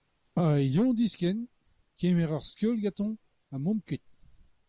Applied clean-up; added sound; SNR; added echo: none; none; none; none.